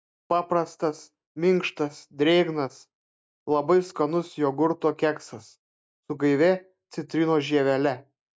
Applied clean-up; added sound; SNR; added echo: none; none; none; none.